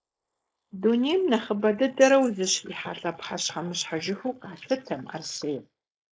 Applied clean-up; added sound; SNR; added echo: neural mask model Resemble Enhance denoiser.